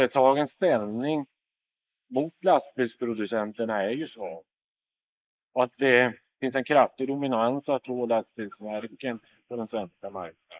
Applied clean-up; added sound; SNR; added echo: neural mask model Resemble Enhance denoiser.